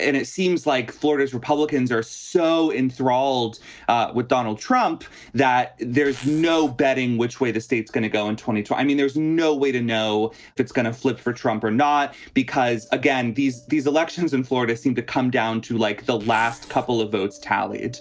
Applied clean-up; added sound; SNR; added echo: neural separator model SepFormer DNS4.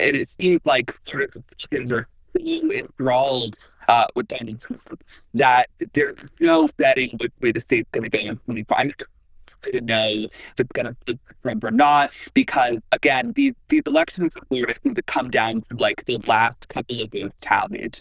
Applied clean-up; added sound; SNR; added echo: neural diffusion model UNIVERSE++.